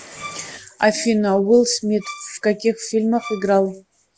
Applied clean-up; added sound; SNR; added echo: none; Bowed string instrument; 19 dB; none.